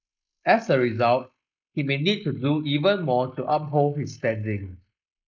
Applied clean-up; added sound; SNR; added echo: neural mask model Resemble Enhance denoiser.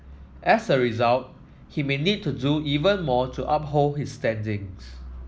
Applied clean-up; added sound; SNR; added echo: none; none; none; none.